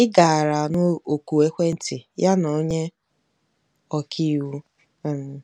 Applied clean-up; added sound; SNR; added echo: none; none; none; none.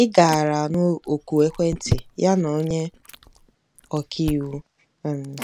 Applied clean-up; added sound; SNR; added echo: none; Chewing, mastication; 12 dB; none.